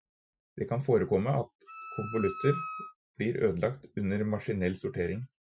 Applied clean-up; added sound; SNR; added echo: classical method Wiener filter.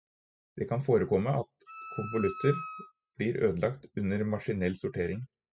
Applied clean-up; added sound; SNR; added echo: classical method spectral subtraction.